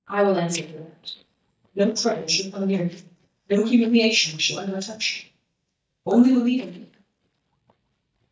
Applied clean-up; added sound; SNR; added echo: neural mask model DeepFilterNet 3.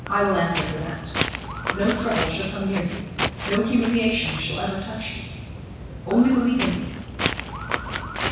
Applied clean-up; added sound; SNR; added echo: none; Walk, footsteps; 5 dB; reverberation time 1.1 s.